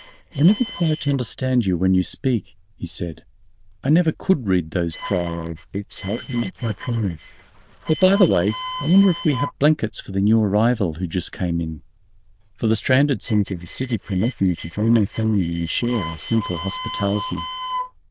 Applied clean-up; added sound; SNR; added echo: neural diffusion model UNIVERSE++.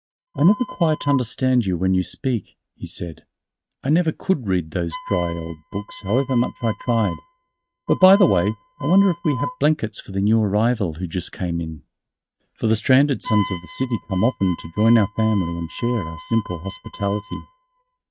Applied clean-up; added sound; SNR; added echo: neural mask model RNNoise.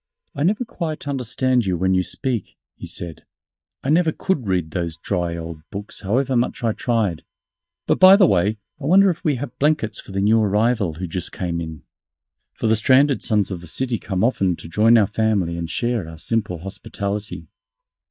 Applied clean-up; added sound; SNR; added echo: neural mask model DeepFilterNet 3.